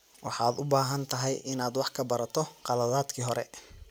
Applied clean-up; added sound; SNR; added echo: none; none; none; none.